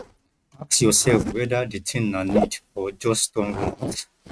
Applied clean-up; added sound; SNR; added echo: neural mask model RNNoise.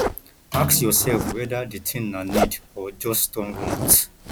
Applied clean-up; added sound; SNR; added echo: none; Zipper (clothing); 6 dB; none.